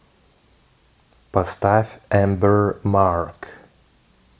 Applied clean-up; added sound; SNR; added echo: none; none; none; none.